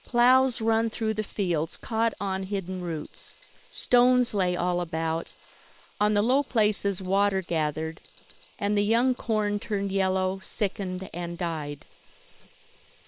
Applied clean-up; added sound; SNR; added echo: neural separator model SepFormer WHAM!.